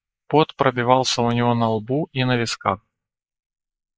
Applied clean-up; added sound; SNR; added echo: neural mask model Resemble Enhance denoiser.